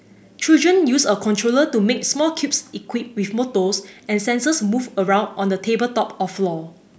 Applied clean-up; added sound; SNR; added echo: none; none; none; none.